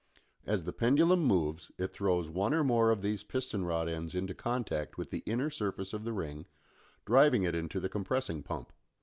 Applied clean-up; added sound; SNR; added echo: none; none; none; none.